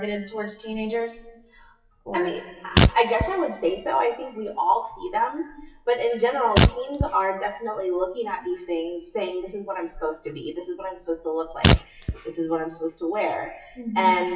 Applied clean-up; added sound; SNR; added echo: classical method WPE with log-MMSE.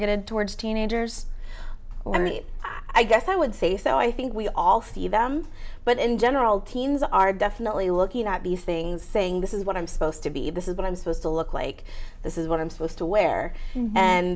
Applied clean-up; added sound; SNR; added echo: none; none; none; none.